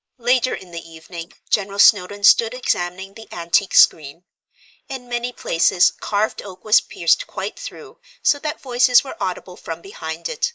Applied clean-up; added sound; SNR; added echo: neural mask model Resemble Enhance denoiser.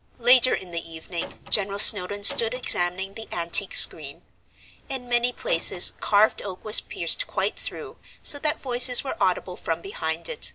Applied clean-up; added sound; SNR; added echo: none; Door; 16 dB; none.